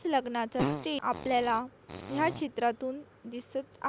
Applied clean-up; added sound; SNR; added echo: none; Fart; 7 dB; none.